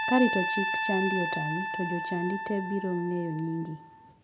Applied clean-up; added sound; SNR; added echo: none; Trumpet; 3 dB; none.